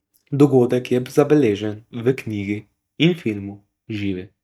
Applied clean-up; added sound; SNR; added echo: neural mask model DeepFilterNet 3.